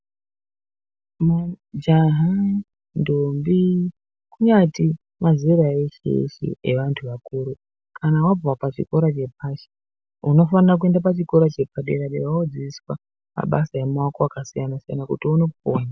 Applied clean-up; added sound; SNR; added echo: none; none; none; none.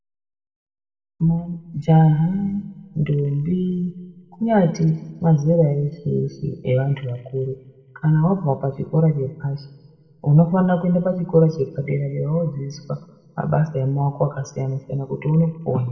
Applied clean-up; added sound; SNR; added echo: none; none; none; reverberation time 1.0 s.